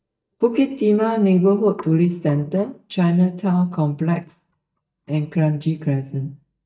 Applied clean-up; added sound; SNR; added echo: neural mask model DeepFilterNet 3.